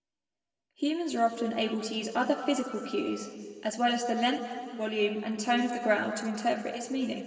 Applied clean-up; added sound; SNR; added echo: none; Wind instrument, woodwind instrument; 19 dB; reverberation time 2.2 s.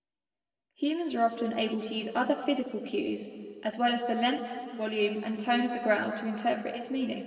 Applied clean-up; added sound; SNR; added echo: neural separator model SepFormer DNS4.